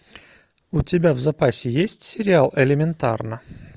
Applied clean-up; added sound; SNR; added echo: none; none; none; none.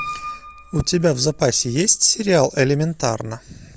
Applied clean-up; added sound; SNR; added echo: none; Piano; 18 dB; none.